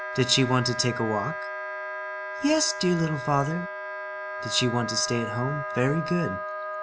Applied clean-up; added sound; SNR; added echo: none; Wind instrument, woodwind instrument; 6 dB; none.